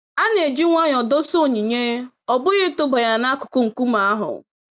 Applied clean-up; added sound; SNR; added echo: none; none; none; none.